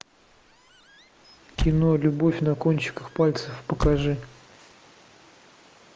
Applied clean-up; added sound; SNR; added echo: none; Squeak / Slam; 8 dB; none.